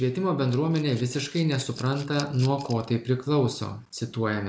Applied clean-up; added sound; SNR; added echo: none; Rattle / Glass; 19 dB; none.